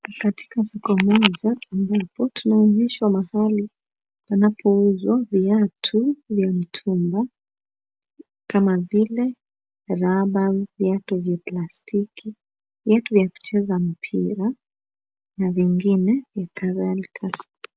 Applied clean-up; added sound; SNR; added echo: none; none; none; none.